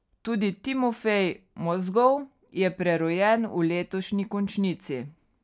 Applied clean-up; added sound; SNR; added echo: none; none; none; none.